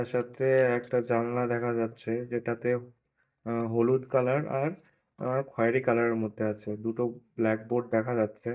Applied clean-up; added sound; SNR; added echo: neural mask model DeepFilterNet 3.